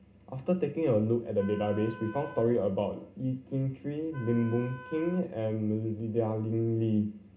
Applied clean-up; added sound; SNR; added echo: none; Wind instrument, woodwind instrument; 18 dB; reverberation time 0.2 s.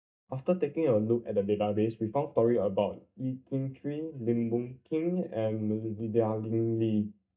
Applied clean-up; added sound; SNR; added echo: neural mask model DeepFilterNet 3.